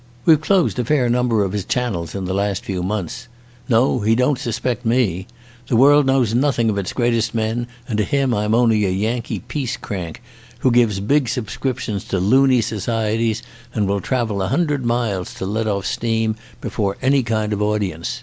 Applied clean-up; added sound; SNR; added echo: none; none; none; none.